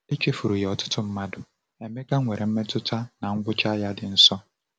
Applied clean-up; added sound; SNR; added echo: none; none; none; none.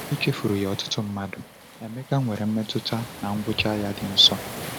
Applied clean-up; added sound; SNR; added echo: none; Waves, surf; 12 dB; none.